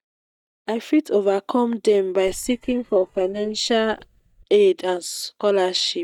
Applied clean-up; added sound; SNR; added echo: neural mask model DeepFilterNet 3.